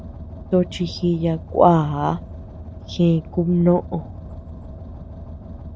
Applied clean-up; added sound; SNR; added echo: none; Car; 13 dB; none.